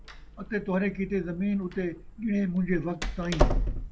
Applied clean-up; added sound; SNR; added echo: none; Door; 1 dB; none.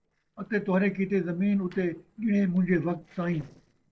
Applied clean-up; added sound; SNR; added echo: neural separator model SepFormer DNS4.